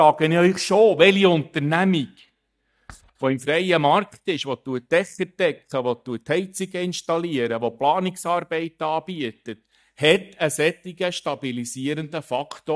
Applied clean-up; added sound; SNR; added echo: neural mask model DeepFilterNet 3.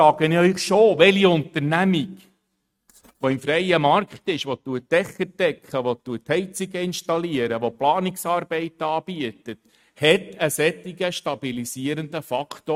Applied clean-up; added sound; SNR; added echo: neural mask model RNNoise.